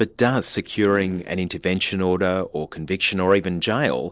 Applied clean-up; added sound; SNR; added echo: neural separator model SepFormer DNS4.